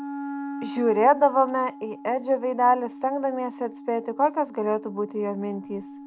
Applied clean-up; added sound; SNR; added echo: none; Wind instrument, woodwind instrument; 13 dB; none.